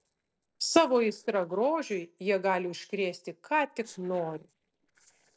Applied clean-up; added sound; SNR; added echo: neural separator model SepFormer DNS4.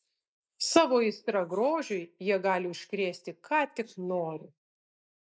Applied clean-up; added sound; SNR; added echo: neural mask model Resemble Enhance denoiser.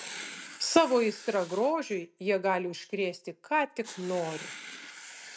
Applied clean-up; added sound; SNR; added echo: none; Writing; 16 dB; none.